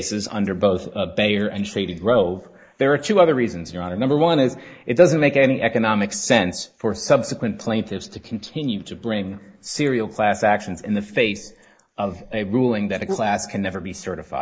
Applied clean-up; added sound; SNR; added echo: neural mask model Resemble Enhance denoiser.